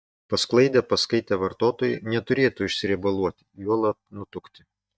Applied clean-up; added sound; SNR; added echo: neural mask model DeepFilterNet 3.